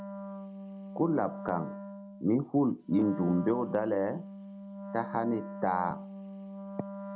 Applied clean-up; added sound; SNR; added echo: none; Wind instrument, woodwind instrument; 10 dB; none.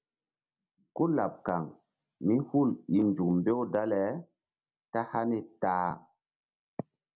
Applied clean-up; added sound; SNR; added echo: none; none; none; none.